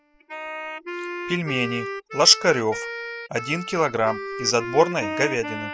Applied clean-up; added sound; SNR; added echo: classical method spectral subtraction.